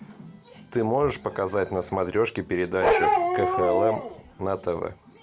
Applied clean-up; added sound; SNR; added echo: none; Bark; -2 dB; none.